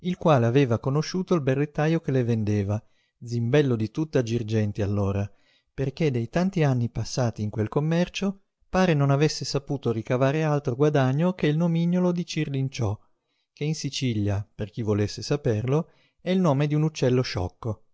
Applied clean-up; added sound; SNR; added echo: none; none; none; none.